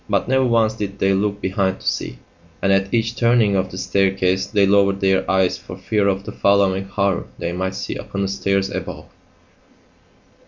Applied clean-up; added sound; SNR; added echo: none; none; none; none.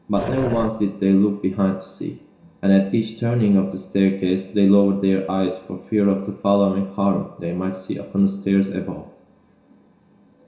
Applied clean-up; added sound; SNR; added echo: none; Growling; 10 dB; reverberation time 0.7 s.